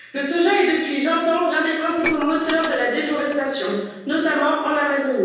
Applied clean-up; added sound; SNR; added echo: none; Dishes, pots, and pans; 14 dB; reverberation time 1.3 s.